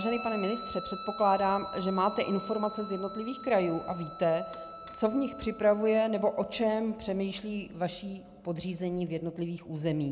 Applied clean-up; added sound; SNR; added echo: none; Guitar; 10 dB; none.